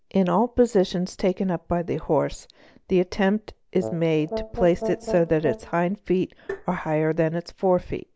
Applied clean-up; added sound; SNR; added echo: none; Tap + Brass instrument; 9 dB; none.